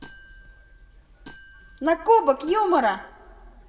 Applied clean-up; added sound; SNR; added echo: none; Marimba, xylophone; 15 dB; reverberation time 2.6 s.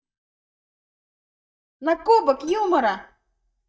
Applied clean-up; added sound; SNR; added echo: neural mask model DeepFilterNet 3.